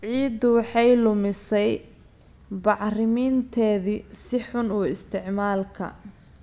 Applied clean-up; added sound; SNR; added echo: none; none; none; none.